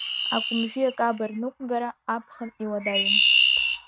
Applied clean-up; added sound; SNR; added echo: neural mask model RNNoise.